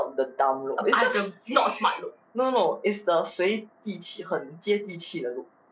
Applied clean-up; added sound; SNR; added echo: none; none; none; none.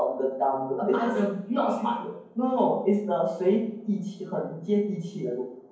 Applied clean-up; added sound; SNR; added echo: none; none; none; reverberation time 0.9 s.